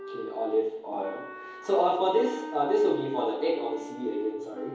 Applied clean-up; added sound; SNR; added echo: none; Wind instrument, woodwind instrument; 13 dB; reverberation time 2.2 s.